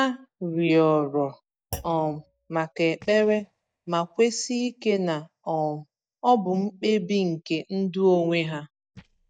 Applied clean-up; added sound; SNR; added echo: neural mask model DeepFilterNet 3.